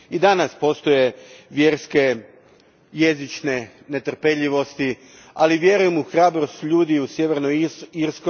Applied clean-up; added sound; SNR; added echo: none; none; none; none.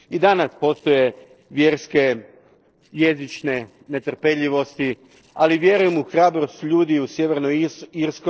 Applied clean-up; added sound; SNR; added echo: neural separator model SepFormer DNS4.